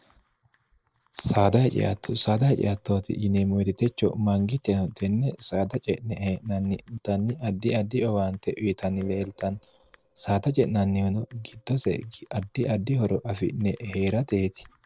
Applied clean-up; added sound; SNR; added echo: neural separator model SepFormer DNS4.